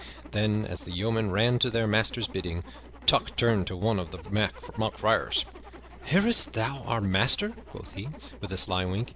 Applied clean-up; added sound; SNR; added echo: none; Zipper (clothing); 20 dB; none.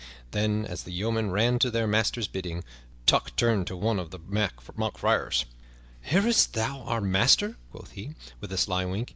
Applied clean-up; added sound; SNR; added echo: none; none; none; none.